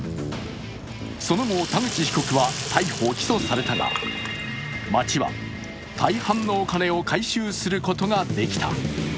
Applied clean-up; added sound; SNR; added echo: none; Sink (filling or washing) / Water tap, faucet; 11 dB; none.